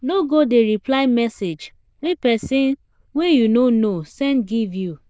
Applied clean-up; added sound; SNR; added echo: neural diffusion model UNIVERSE++.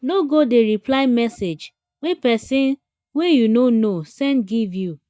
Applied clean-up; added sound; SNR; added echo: neural mask model DeepFilterNet 3.